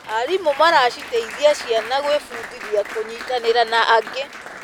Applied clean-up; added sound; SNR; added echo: none; Applause; 14 dB; none.